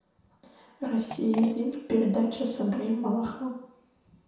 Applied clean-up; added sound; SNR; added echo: none; Fart; 14 dB; reverberation time 0.7 s.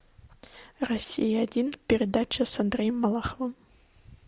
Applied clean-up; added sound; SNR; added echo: none; none; none; none.